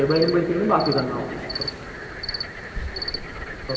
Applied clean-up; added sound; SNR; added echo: none; Cricket; 7 dB; reverberation time 2.6 s.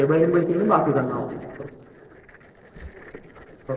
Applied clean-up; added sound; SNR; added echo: neural separator model SepFormer DNS4.